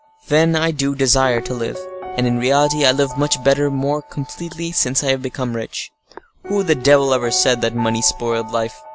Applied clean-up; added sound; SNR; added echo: none; Piano; 14 dB; none.